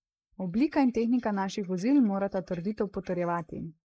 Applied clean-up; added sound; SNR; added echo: neural mask model Resemble Enhance denoiser.